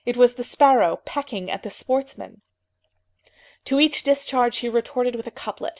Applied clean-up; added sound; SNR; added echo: none; none; none; none.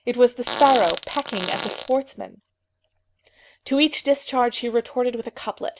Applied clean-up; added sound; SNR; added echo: none; Fart; 8 dB; none.